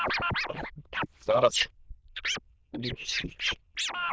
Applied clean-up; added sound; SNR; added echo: neural diffusion model UNIVERSE++.